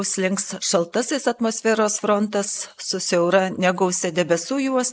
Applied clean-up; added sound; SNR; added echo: neural mask model Resemble Enhance denoiser.